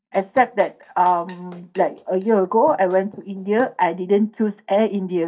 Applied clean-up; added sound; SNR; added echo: neural mask model DeepFilterNet 3.